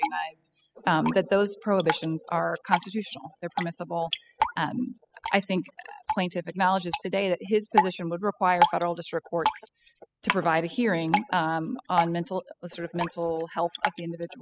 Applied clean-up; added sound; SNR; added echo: classical method spectral subtraction.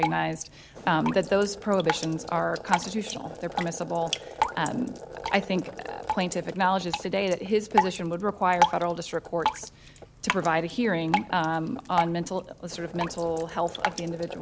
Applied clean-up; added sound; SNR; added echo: none; Drip; 5 dB; none.